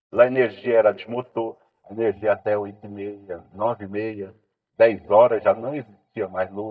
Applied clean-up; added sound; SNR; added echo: neural mask model DeepFilterNet 3.